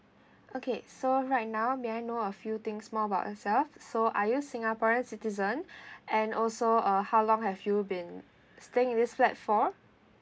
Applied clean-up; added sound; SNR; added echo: none; none; none; none.